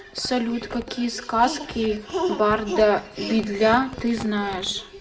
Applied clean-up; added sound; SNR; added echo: none; Crumpling, crinkling; 19 dB; reverberation time 0.4 s.